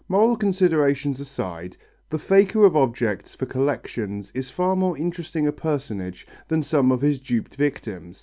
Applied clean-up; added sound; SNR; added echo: none; none; none; none.